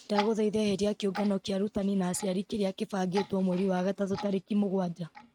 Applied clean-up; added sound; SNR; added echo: neural mask model RNNoise.